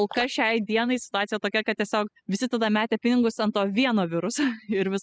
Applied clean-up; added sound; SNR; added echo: classical method spectral subtraction.